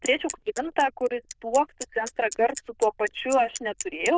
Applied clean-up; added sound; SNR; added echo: neural diffusion model UNIVERSE++.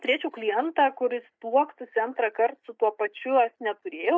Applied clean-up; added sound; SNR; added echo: neural mask model DeepFilterNet 3.